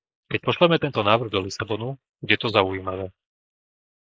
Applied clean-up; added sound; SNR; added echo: neural mask model Resemble Enhance denoiser.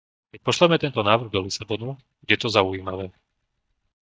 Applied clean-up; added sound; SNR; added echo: neural mask model DeepFilterNet 3.